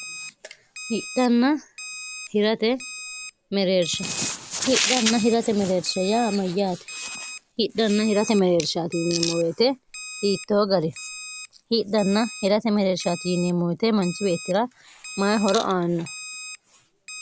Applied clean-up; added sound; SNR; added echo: none; Alarm; 15 dB; none.